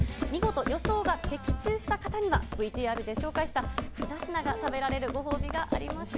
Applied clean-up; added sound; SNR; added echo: none; Run; 2 dB; none.